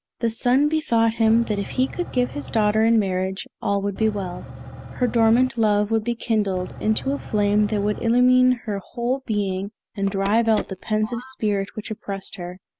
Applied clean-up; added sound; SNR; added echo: none; Telephone + Engine / Truck / Car; 14 dB; none.